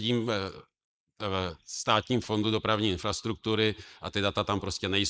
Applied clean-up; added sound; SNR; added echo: neural mask model Resemble Enhance denoiser.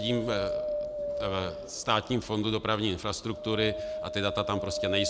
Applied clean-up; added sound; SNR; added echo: none; Wind; 4 dB; none.